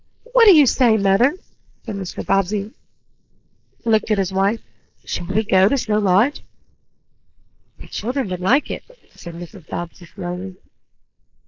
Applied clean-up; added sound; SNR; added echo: neural mask model Resemble Enhance denoiser.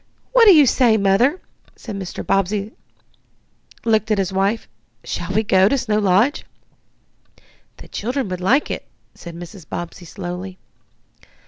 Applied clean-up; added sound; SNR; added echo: none; none; none; none.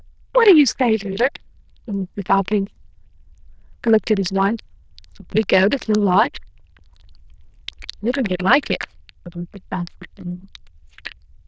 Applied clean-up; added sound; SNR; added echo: neural diffusion model UNIVERSE++.